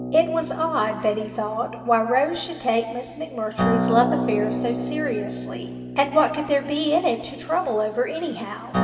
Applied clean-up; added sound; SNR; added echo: none; Acoustic guitar; 6 dB; reverberation time 2.3 s.